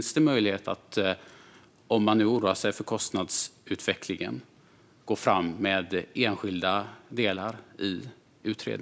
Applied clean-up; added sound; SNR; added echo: none; none; none; none.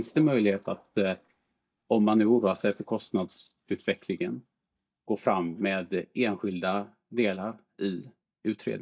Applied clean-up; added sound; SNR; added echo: neural mask model DeepFilterNet 3.